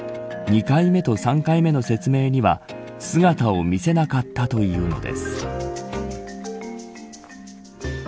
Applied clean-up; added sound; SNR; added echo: none; none; none; none.